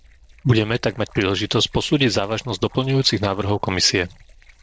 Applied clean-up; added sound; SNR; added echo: neural separator model SepFormer DNS4.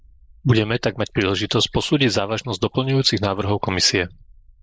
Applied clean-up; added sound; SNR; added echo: neural mask model Resemble Enhance denoiser.